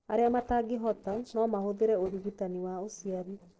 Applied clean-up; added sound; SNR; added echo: neural separator model SepFormer DNS4.